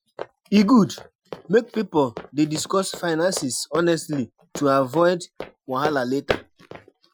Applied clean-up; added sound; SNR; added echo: classical method Wiener filter.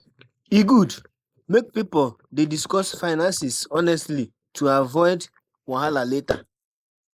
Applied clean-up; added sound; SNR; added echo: neural mask model Resemble Enhance denoiser.